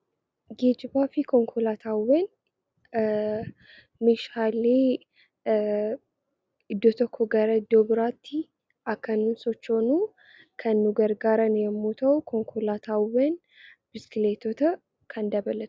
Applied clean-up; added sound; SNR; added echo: none; none; none; none.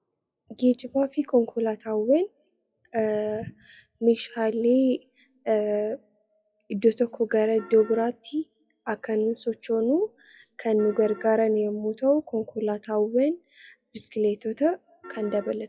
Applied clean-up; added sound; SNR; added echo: classical method WPE with log-MMSE.